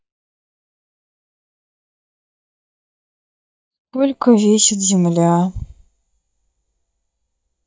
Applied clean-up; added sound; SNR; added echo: neural mask model DeepFilterNet 3.